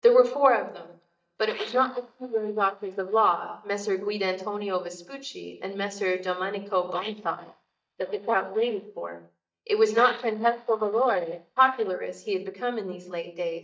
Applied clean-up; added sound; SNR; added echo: neural mask model DeepFilterNet 3.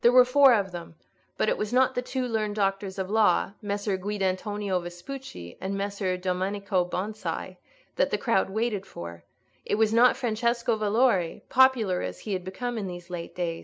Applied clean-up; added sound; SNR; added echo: none; none; none; none.